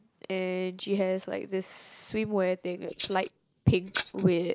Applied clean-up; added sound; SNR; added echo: neural mask model Resemble Enhance denoiser.